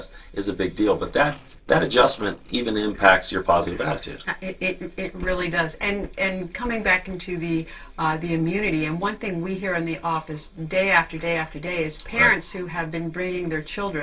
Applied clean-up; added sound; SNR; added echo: neural separator model SepFormer DNS4.